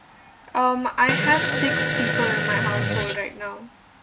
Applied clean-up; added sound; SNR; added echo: none; Fart; -1 dB; none.